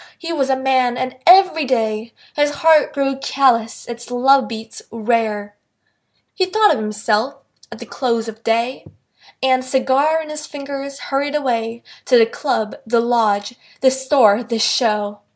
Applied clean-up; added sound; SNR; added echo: none; none; none; none.